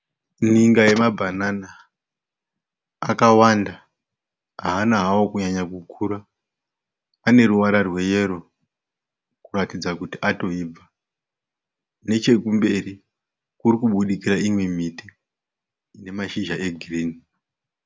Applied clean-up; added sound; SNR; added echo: none; none; none; none.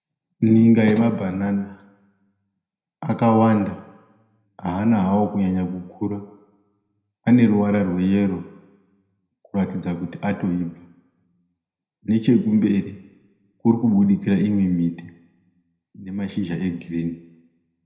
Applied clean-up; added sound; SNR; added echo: none; none; none; reverberation time 0.8 s.